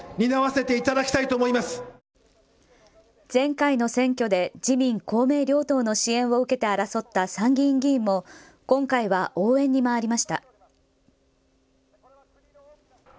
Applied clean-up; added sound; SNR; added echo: none; none; none; none.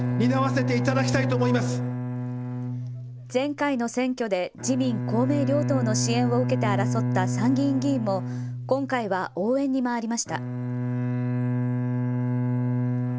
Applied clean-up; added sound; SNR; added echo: none; Bowed string instrument; 0 dB; none.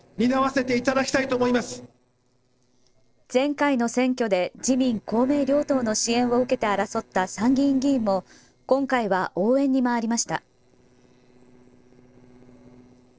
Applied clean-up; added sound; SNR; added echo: neural separator model SepFormer DNS4.